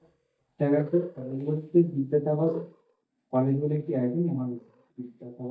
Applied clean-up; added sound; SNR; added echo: neural mask model DeepFilterNet 3.